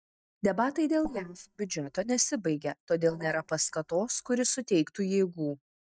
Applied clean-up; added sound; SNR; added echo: neural mask model DeepFilterNet 3.